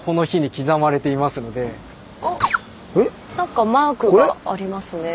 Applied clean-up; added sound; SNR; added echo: none; none; none; none.